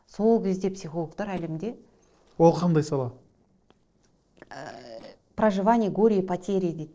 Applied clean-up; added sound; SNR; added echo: neural separator model SepFormer DNS4.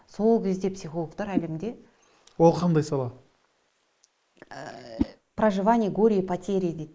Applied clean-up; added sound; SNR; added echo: neural mask model Resemble Enhance denoiser.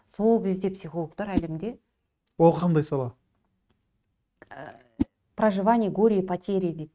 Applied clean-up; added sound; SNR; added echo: neural mask model RNNoise.